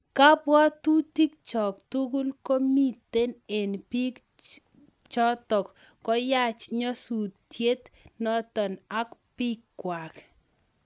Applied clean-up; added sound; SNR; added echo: none; none; none; none.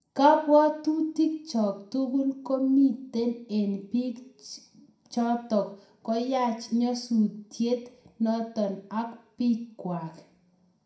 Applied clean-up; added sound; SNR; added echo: none; none; none; reverberation time 0.5 s.